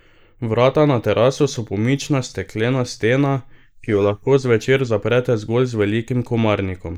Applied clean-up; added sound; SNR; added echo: neural mask model Resemble Enhance denoiser.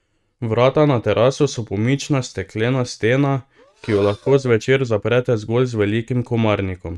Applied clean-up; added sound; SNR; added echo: neural mask model RNNoise.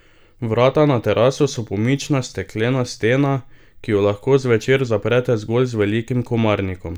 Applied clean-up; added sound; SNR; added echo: none; none; none; none.